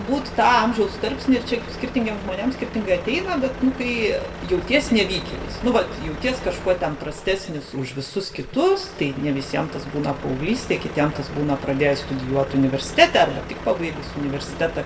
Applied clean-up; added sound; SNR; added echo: none; Truck; 11 dB; reverberation time 0.6 s.